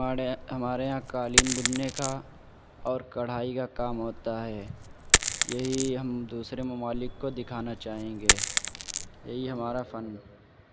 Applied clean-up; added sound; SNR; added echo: none; Coin (dropping); -2 dB; none.